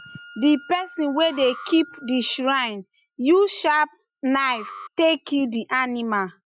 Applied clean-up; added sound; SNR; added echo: classical method Wiener filter.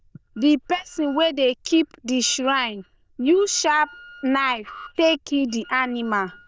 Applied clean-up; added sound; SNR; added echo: neural diffusion model UNIVERSE++.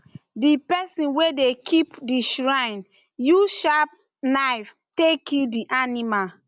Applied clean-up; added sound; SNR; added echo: none; none; none; none.